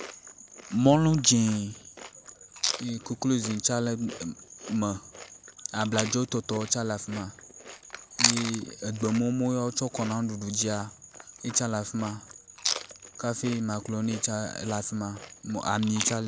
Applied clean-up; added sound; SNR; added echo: none; Chewing, mastication; 9 dB; none.